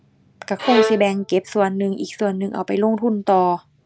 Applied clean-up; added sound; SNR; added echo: none; Bowed string instrument; 5 dB; none.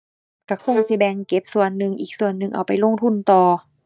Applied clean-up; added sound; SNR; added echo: neural mask model DeepFilterNet 3.